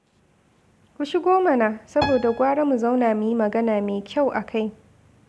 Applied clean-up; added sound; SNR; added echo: none; Piano; 13 dB; none.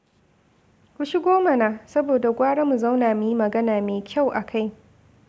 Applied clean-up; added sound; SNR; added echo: none; none; none; none.